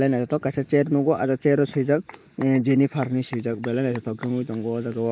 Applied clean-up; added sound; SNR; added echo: neural mask model Resemble Enhance denoiser.